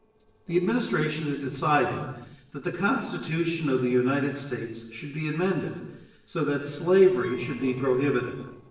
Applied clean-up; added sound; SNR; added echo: neural separator model SepFormer DNS4.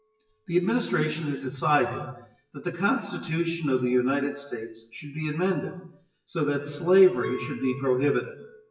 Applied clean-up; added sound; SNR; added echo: classical method WPE with log-MMSE.